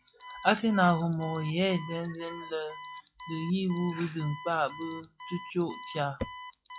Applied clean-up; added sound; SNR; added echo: classical method log-MMSE.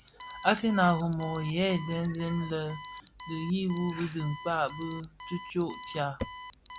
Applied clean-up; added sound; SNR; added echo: none; Alarm + Alarm; 15 dB; none.